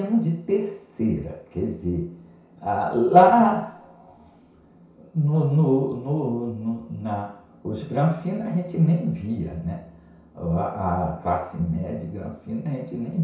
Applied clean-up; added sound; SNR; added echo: none; none; none; reverberation time 0.6 s.